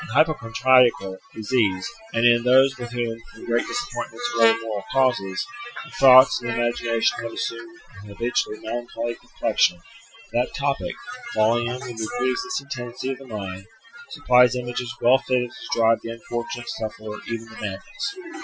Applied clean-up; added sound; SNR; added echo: classical method Wiener filter.